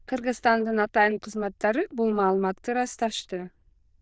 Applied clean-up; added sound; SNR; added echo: neural diffusion model UNIVERSE++.